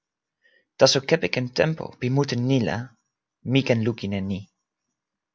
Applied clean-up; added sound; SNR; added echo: none; none; none; none.